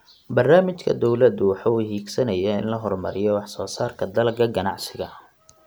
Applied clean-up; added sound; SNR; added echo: none; none; none; none.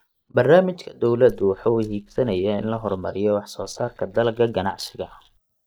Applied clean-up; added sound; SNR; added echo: neural mask model DeepFilterNet 3.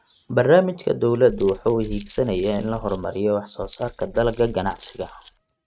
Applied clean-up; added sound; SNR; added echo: neural mask model RNNoise.